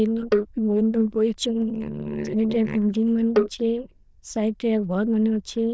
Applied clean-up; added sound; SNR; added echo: neural diffusion model UNIVERSE++.